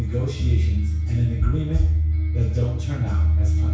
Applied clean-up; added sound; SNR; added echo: none; none; none; reverberation time 0.6 s.